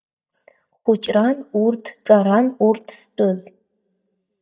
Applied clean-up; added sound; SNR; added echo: neural mask model DeepFilterNet 3.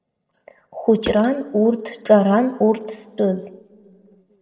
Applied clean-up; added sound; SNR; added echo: neural separator model SepFormer DNS4.